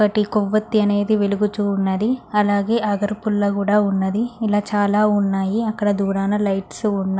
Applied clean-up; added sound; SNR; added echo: none; none; none; none.